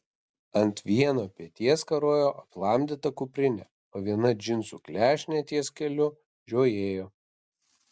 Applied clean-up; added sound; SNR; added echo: none; none; none; none.